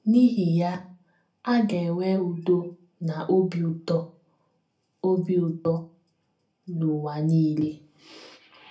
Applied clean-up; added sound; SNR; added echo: none; none; none; reverberation time 0.3 s.